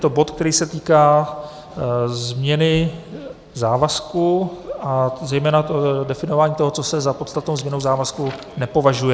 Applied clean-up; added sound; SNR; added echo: none; none; none; none.